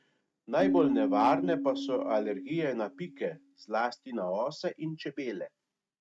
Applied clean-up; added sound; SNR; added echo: neural mask model RNNoise.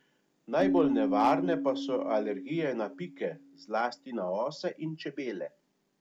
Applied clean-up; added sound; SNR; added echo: none; Keyboard (musical); 4 dB; none.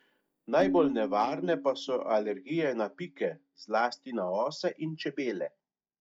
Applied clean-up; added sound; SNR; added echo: neural mask model DeepFilterNet 3.